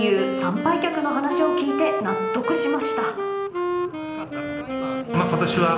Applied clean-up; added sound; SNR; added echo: none; Wind instrument, woodwind instrument; 2 dB; reverberation time 0.8 s.